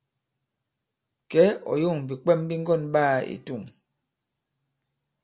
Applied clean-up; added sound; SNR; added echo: none; none; none; none.